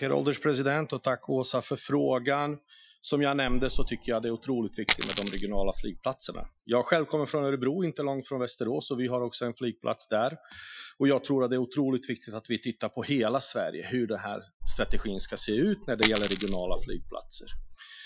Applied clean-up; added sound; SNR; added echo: classical method Wiener filter.